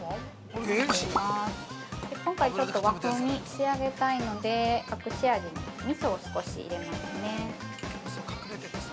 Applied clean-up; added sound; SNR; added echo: none; none; none; none.